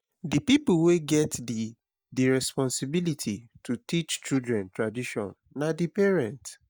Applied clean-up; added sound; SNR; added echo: neural mask model DeepFilterNet 3.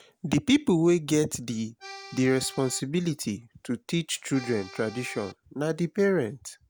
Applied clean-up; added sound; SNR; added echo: none; Accordion; 16 dB; none.